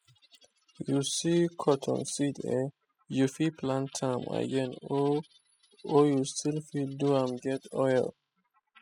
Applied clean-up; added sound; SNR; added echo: classical method spectral subtraction.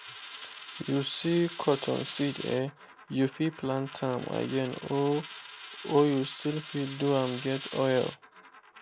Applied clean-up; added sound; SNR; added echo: none; Coin (dropping); 14 dB; none.